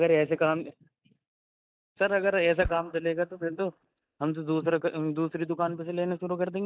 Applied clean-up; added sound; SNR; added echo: neural mask model DeepFilterNet 3.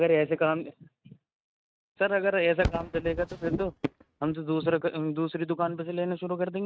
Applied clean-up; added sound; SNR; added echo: neural mask model RNNoise.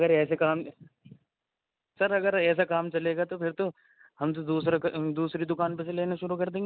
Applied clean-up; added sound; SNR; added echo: none; none; none; none.